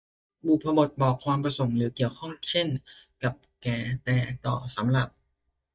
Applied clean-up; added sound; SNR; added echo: neural mask model DeepFilterNet 3.